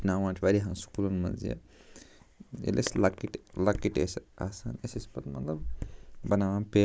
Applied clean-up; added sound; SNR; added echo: none; none; none; none.